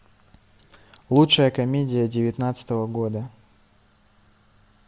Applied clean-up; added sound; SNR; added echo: none; none; none; none.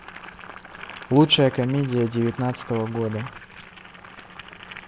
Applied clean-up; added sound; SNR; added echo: none; Boiling; 16 dB; none.